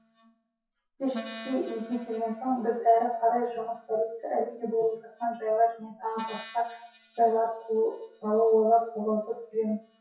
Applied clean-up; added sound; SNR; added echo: classical method WPE with log-MMSE.